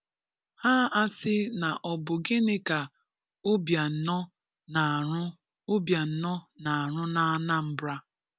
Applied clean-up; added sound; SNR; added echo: none; none; none; none.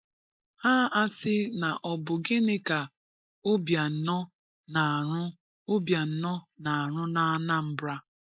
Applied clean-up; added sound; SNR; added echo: neural mask model Resemble Enhance denoiser.